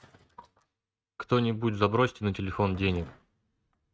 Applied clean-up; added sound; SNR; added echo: neural mask model RNNoise.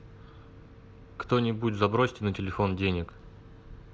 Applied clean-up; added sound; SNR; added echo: none; none; none; none.